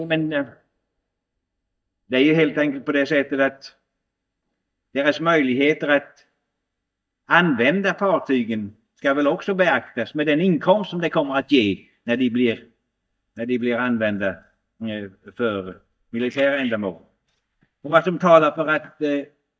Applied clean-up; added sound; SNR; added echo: neural mask model DeepFilterNet 3.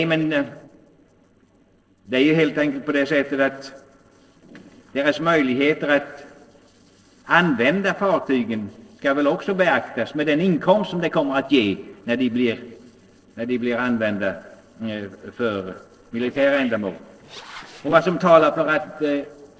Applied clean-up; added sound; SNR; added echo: neural separator model SepFormer DNS4.